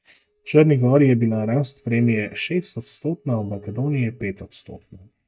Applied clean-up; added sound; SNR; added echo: neural mask model DeepFilterNet 3.